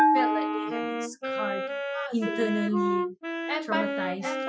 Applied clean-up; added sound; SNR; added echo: classical method Wiener filter.